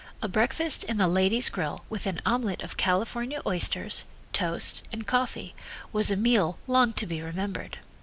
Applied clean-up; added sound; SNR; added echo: none; none; none; none.